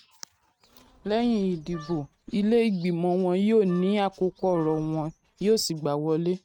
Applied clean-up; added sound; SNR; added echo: neural mask model RNNoise.